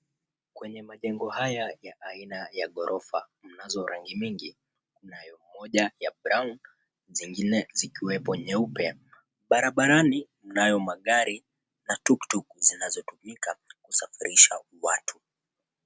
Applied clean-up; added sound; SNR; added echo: none; none; none; none.